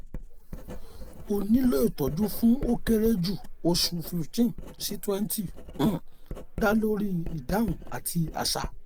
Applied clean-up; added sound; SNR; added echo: none; Writing; 8 dB; none.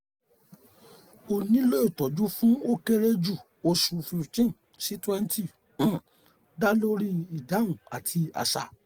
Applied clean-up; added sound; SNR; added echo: none; none; none; none.